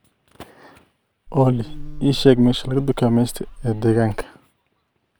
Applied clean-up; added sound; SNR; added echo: none; Buzz; 11 dB; none.